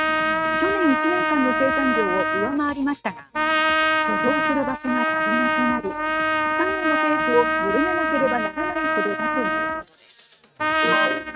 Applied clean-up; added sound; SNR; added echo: neural mask model RNNoise.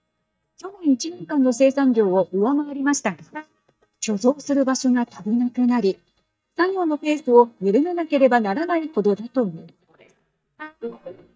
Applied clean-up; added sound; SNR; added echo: neural mask model DeepFilterNet 3.